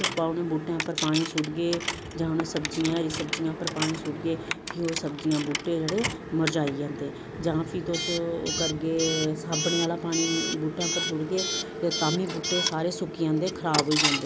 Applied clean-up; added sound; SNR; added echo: none; Coin (dropping) / Alarm; 3 dB; none.